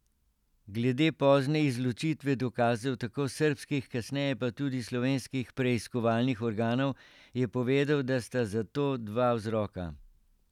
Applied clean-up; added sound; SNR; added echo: none; none; none; none.